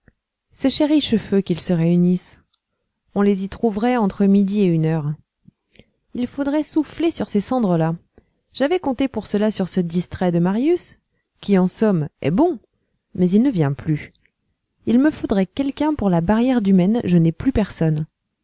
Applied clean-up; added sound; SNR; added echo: none; none; none; none.